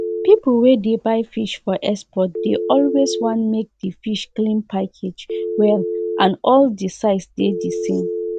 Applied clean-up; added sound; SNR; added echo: none; Telephone; 8 dB; none.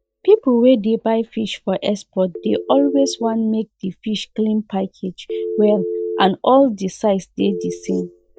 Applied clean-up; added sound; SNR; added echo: neural mask model DeepFilterNet 3.